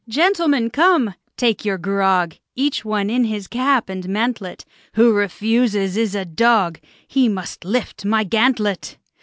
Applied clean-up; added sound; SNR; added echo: none; none; none; none.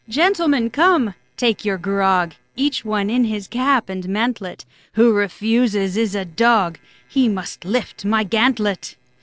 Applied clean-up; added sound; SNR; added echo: neural separator model SepFormer DNS4.